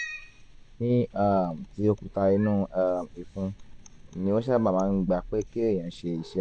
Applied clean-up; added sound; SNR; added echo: none; Cat; 17 dB; none.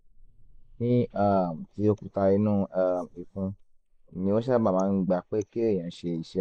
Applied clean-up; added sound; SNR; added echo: neural mask model Resemble Enhance denoiser.